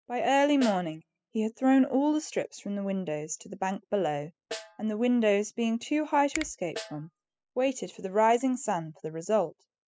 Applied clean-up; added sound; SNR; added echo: classical method spectral subtraction.